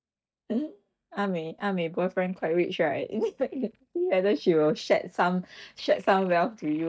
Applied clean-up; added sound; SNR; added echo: neural mask model DeepFilterNet 3.